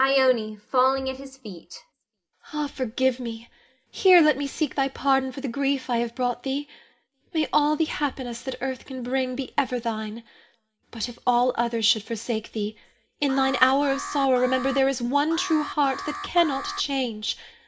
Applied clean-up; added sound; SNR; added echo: none; Alarm; 10 dB; reverberation time 0.3 s.